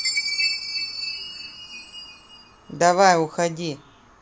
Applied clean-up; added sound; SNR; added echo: none; Chime; 6 dB; none.